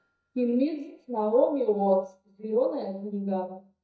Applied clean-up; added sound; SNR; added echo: neural mask model DeepFilterNet 3.